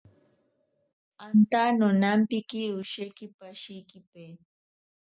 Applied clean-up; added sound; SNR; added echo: none; none; none; none.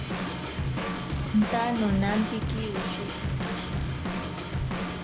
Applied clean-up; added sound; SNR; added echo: none; Drum / Drum kit; -1 dB; none.